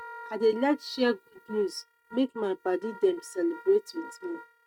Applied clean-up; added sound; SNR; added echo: neural mask model RNNoise.